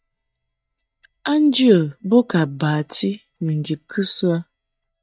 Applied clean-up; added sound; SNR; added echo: neural mask model DeepFilterNet 3.